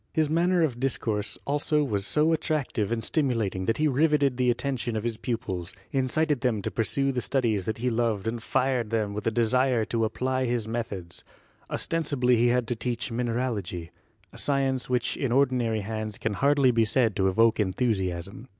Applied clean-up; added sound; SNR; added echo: none; none; none; none.